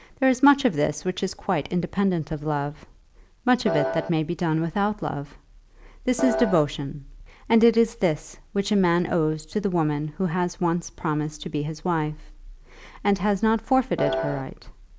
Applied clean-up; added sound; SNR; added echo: none; Piano; 2 dB; none.